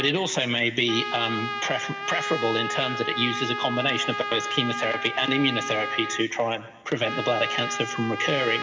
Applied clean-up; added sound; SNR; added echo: none; Trumpet; 5 dB; reverberation time 2.6 s.